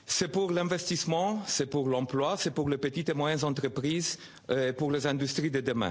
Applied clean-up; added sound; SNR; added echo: none; none; none; none.